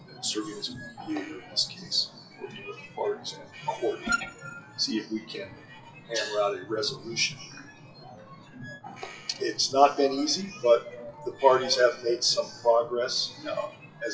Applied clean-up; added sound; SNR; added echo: classical method WPE with log-MMSE.